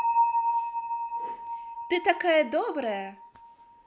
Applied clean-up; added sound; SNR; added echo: none; Bell; 1 dB; none.